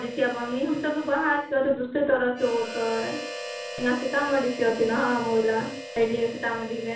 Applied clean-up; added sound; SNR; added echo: none; Harmonica; 12 dB; reverberation time 0.3 s.